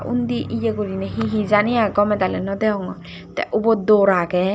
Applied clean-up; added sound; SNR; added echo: none; none; none; none.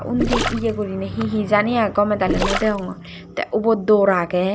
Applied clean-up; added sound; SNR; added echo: none; Gurgling; 6 dB; none.